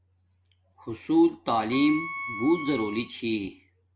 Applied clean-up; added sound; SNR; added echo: none; Wind instrument, woodwind instrument; 11 dB; none.